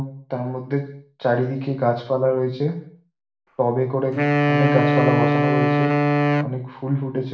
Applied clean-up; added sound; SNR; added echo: none; Wind instrument, woodwind instrument; -4 dB; reverberation time 0.5 s.